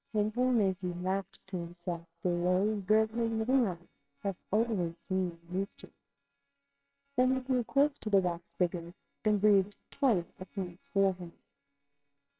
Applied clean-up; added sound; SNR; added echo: neural separator model SepFormer WHAMR!.